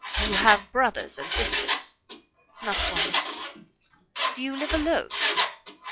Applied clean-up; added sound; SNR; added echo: classical method log-MMSE.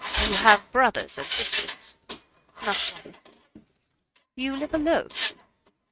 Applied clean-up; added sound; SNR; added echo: neural mask model RNNoise.